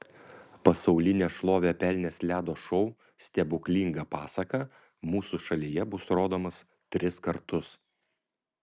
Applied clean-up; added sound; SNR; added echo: none; none; none; none.